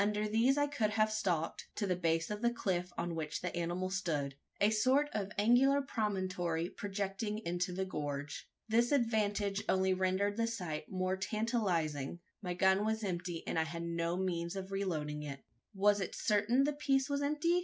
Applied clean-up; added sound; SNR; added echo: none; none; none; none.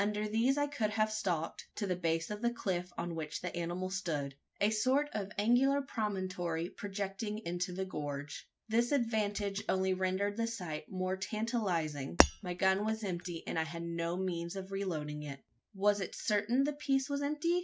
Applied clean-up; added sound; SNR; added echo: none; Shatter; 0 dB; none.